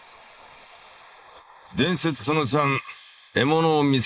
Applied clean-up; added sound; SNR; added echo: neural mask model Resemble Enhance denoiser.